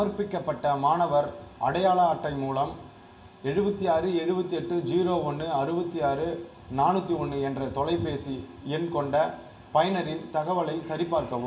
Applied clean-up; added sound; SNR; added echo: none; none; none; reverberation time 0.2 s.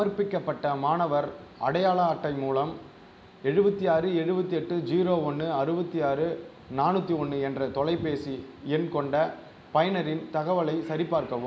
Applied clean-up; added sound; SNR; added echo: none; none; none; none.